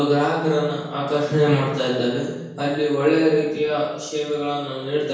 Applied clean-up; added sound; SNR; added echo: none; none; none; reverberation time 1.0 s.